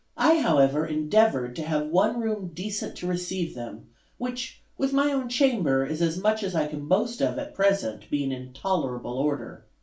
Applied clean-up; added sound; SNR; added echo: none; none; none; reverberation time 0.3 s.